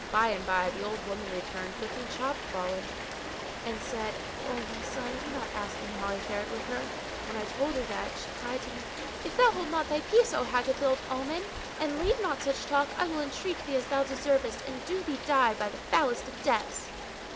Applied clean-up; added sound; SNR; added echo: none; Rain; 7 dB; none.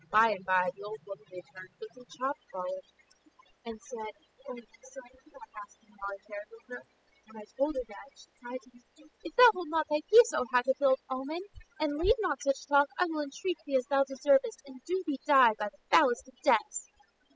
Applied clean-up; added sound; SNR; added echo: classical method spectral subtraction.